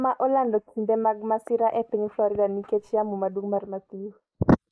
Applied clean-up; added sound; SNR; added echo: neural mask model Resemble Enhance denoiser.